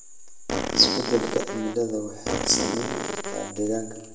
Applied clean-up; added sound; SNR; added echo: none; Fart; 3 dB; reverberation time 0.9 s.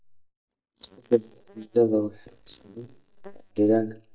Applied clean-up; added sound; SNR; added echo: neural mask model DeepFilterNet 3.